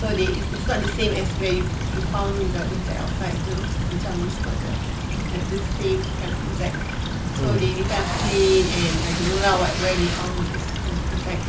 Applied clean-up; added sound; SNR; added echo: none; Stream / Trickle, dribble + Packing tape, duct tape; -1 dB; none.